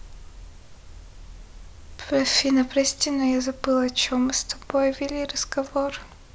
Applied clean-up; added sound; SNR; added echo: none; none; none; none.